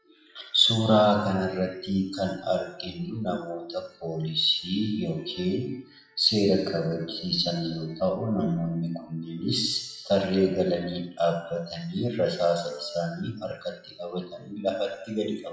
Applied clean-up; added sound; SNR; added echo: classical method WPE with log-MMSE.